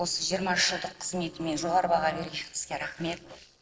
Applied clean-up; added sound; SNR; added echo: neural separator model SepFormer DNS4.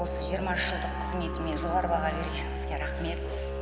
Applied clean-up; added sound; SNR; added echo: none; Musical instrument; 1 dB; none.